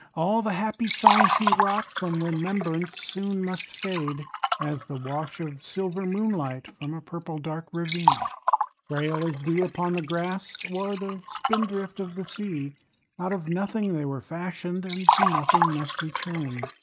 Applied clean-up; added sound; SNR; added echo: neural mask model RNNoise.